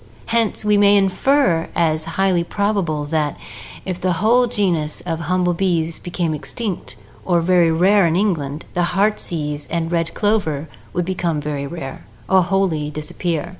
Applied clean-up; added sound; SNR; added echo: none; none; none; none.